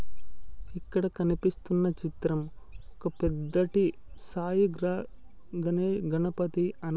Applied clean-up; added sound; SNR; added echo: none; none; none; none.